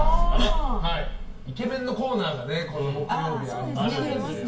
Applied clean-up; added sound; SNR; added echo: none; none; none; reverberation time 0.2 s.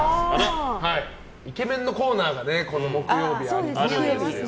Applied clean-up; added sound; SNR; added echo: none; none; none; none.